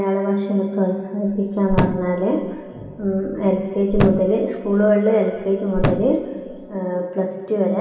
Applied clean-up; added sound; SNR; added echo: none; Thump, thud; 6 dB; reverberation time 2.3 s.